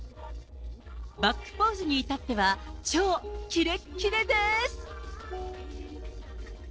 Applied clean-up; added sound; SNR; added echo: neural separator model SepFormer DNS4.